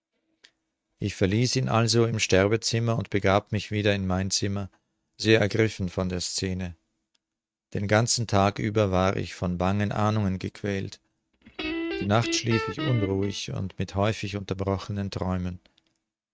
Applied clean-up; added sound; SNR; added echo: neural mask model RNNoise.